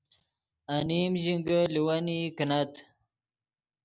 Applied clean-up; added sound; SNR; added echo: none; none; none; none.